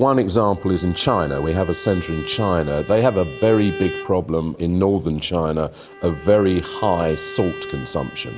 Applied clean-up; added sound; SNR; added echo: none; Bowed string instrument; 15 dB; none.